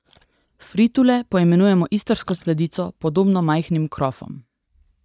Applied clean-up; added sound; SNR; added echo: neural mask model DeepFilterNet 3.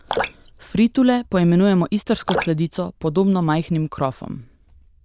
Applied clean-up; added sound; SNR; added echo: neural diffusion model UNIVERSE++.